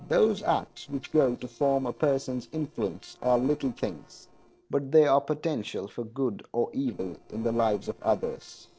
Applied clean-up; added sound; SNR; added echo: neural separator model SepFormer DNS4.